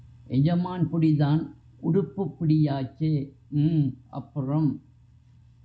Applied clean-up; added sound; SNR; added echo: none; none; none; none.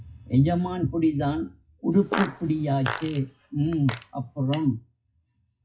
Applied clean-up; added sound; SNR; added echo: classical method WPE with log-MMSE.